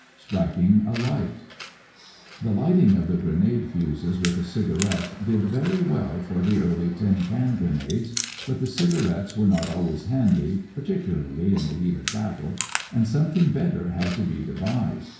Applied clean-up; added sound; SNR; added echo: none; Chewing, mastication; 15 dB; reverberation time 0.6 s.